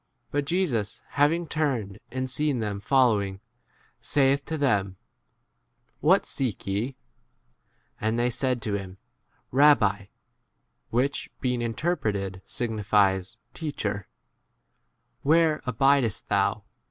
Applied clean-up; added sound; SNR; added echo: none; none; none; none.